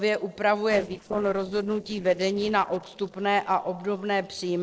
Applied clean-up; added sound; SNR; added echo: neural separator model SepFormer DNS4.